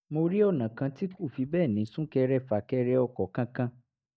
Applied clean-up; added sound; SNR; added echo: neural mask model DeepFilterNet 3.